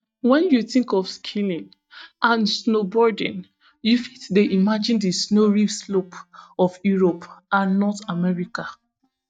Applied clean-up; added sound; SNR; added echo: neural mask model DeepFilterNet 3.